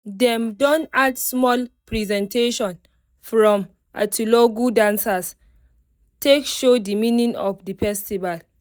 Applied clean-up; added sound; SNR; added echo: neural mask model DeepFilterNet 3.